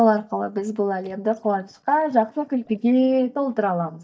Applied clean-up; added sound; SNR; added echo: neural mask model DeepFilterNet 3.